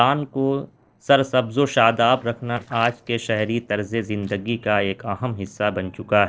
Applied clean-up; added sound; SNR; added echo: neural separator model SepFormer DNS4.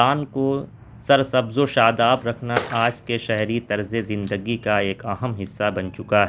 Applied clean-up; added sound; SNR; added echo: none; Bathtub (filling or washing) / Water / Splash, splatter; 14 dB; none.